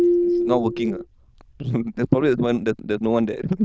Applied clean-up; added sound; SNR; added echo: neural diffusion model UNIVERSE++.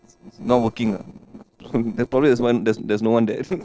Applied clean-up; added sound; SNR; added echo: neural separator model SepFormer DNS4.